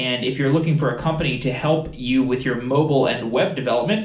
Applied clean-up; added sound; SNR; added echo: none; none; none; reverberation time 0.4 s.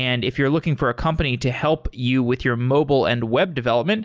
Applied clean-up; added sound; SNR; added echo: none; none; none; none.